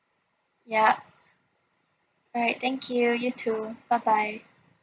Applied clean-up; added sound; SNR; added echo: none; none; none; none.